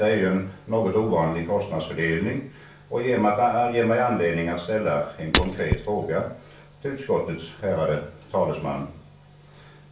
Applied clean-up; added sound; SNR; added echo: none; Shatter; 2 dB; reverberation time 0.4 s.